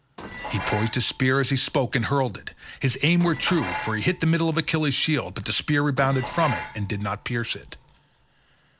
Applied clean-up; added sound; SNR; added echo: none; Dishes, pots, and pans; 12 dB; none.